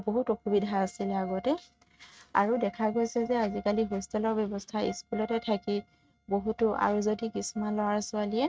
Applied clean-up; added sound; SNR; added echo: neural mask model RNNoise.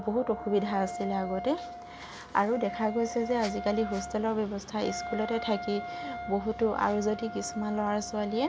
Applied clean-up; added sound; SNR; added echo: none; Wind instrument, woodwind instrument; 10 dB; none.